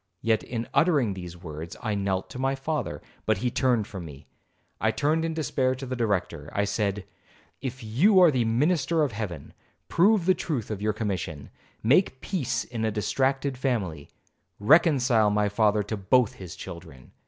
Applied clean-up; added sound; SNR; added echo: none; none; none; none.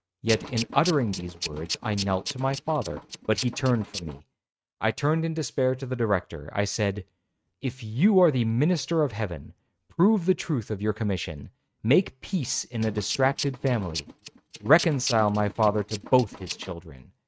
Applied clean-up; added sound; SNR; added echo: neural mask model RNNoise.